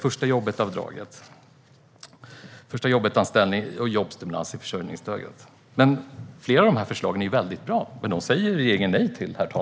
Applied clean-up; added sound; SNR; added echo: none; none; none; none.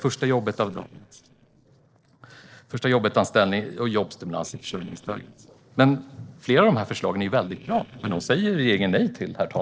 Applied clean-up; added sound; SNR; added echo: neural separator model SepFormer DNS4.